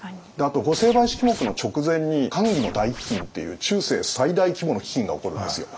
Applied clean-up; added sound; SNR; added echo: none; Scratching (performance technique); 12 dB; none.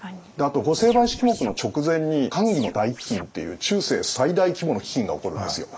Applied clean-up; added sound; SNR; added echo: neural mask model Resemble Enhance denoiser.